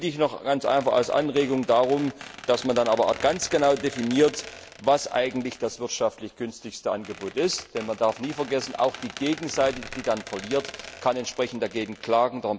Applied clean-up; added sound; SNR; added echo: none; Squeak; 17 dB; none.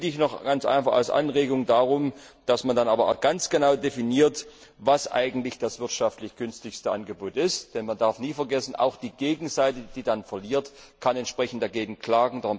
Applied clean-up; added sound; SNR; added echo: none; none; none; none.